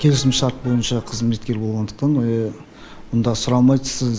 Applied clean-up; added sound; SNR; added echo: none; Wind; 19 dB; none.